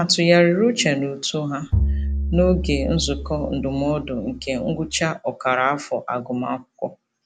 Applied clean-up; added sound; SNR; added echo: none; Bowed string instrument; 4 dB; none.